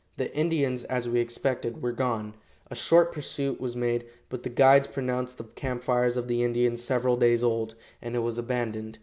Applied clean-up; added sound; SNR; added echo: none; none; none; none.